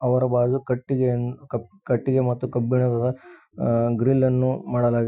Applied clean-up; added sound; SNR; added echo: classical method Wiener filter.